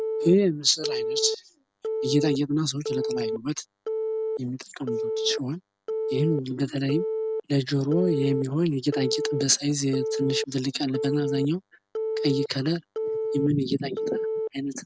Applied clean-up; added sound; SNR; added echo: none; Telephone; 3 dB; none.